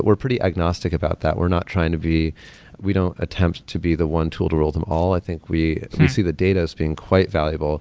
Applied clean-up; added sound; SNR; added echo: none; none; none; none.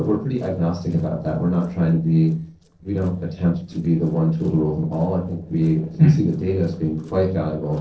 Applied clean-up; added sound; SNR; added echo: neural separator model SepFormer DNS4.